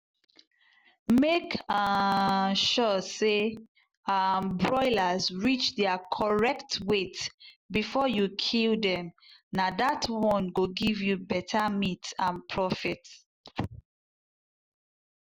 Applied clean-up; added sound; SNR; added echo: none; none; none; none.